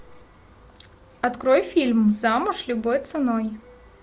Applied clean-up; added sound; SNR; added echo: none; none; none; none.